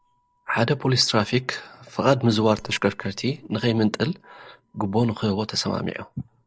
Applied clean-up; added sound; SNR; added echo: neural separator model SepFormer DNS4.